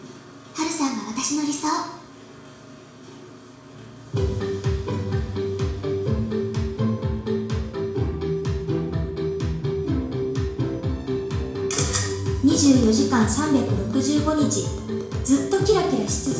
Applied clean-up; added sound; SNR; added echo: none; none; none; reverberation time 0.7 s.